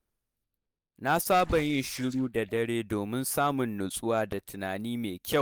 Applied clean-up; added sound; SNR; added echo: neural mask model DeepFilterNet 3.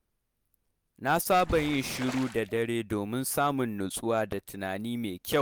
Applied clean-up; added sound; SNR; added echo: none; Water / Splash, splatter; 12 dB; none.